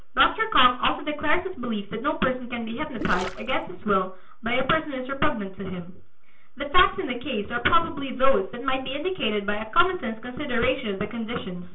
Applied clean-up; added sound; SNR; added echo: none; Gurgling; 12 dB; reverberation time 0.3 s.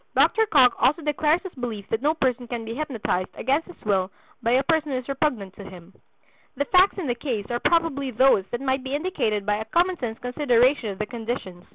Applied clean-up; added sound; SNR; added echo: none; none; none; none.